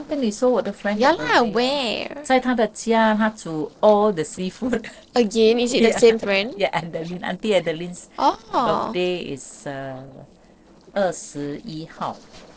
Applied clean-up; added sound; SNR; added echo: neural separator model SepFormer DNS4.